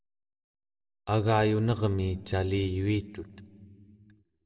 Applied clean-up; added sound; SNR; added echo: none; none; none; reverberation time 1.0 s.